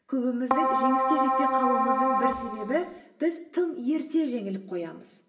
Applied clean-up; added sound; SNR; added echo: none; Keyboard (musical); -4 dB; reverberation time 0.9 s.